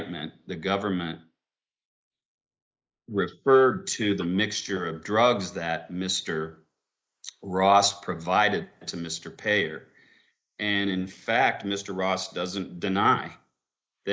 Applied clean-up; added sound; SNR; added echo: neural mask model Resemble Enhance denoiser.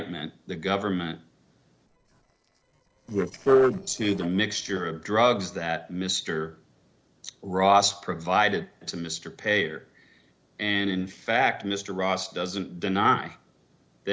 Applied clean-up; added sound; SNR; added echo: neural separator model SepFormer DNS4.